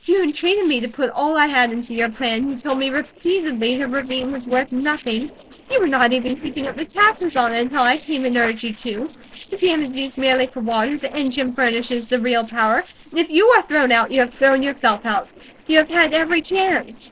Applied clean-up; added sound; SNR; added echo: neural separator model SepFormer DNS4.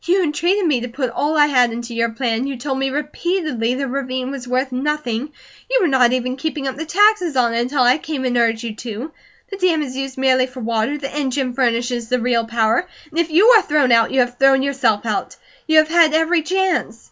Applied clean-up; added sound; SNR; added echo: none; none; none; none.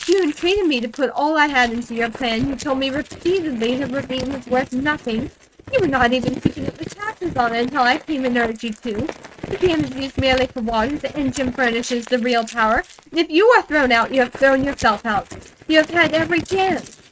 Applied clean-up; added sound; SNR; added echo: neural mask model RNNoise.